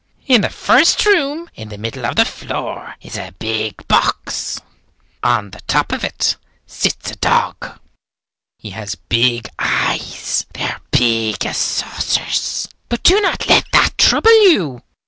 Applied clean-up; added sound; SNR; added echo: none; none; none; none.